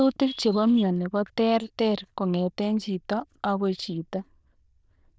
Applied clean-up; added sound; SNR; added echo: neural diffusion model UNIVERSE++.